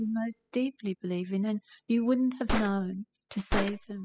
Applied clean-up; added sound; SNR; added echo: classical method spectral subtraction.